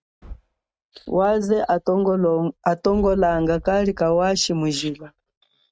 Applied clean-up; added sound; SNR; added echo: neural mask model RNNoise.